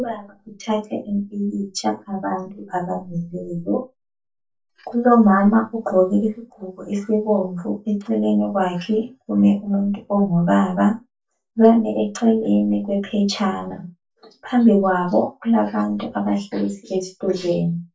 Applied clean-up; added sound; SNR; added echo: neural mask model DeepFilterNet 3.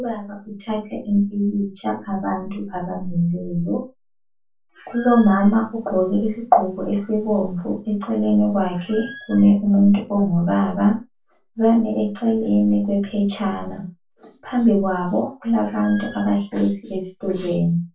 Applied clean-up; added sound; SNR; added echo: none; Squeak; 19 dB; reverberation time 0.2 s.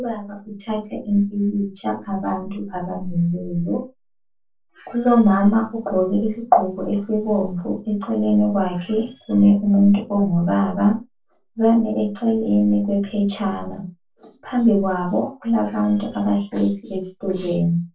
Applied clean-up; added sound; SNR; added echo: neural separator model SepFormer DNS4.